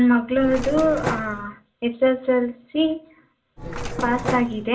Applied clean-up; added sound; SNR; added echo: none; Mechanisms; 7 dB; reverberation time 0.2 s.